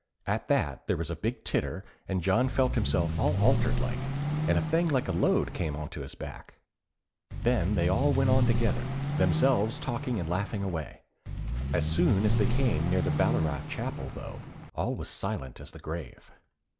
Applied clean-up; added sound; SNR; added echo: none; Vehicle; 0 dB; none.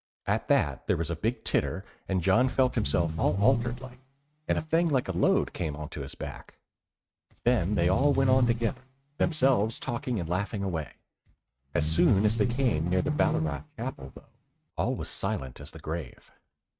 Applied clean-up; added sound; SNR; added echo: neural mask model RNNoise.